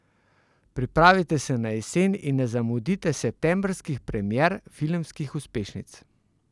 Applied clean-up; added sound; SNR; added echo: none; none; none; none.